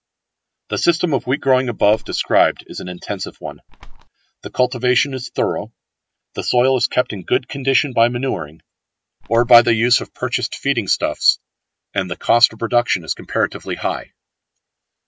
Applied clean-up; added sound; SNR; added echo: none; Bird; 13 dB; none.